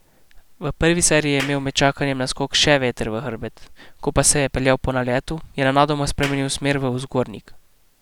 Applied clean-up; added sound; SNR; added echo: none; Clapping; 15 dB; none.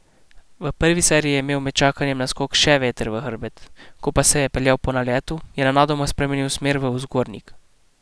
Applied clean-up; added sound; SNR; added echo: none; none; none; none.